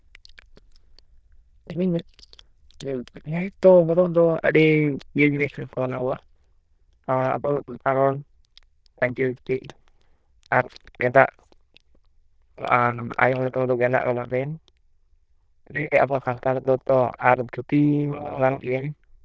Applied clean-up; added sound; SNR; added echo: neural diffusion model UNIVERSE++.